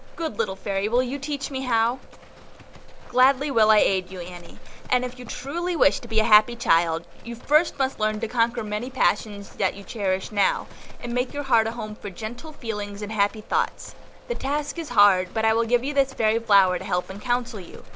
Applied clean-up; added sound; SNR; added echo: none; Livestock, farm animals, working animals; 14 dB; none.